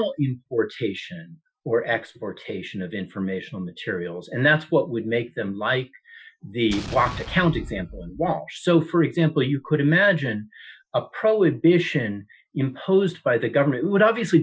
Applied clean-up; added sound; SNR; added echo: classical method Wiener filter.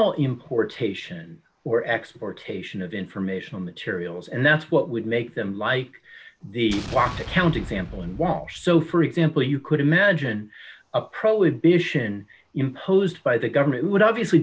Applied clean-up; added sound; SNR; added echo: none; Explosion; 14 dB; none.